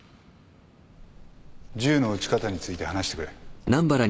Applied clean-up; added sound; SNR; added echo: none; none; none; none.